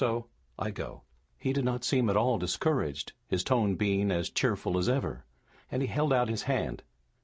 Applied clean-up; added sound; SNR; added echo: none; none; none; none.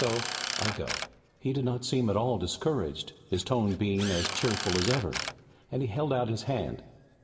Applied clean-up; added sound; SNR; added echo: none; Drill; 8 dB; reverberation time 1.5 s.